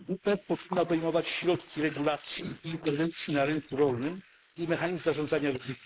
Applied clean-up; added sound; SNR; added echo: neural mask model Resemble Enhance denoiser.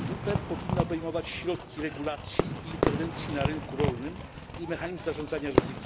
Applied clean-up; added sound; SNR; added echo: none; Fireworks; -2 dB; none.